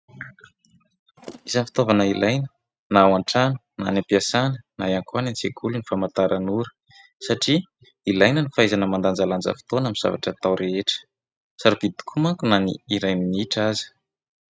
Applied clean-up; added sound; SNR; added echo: neural mask model RNNoise.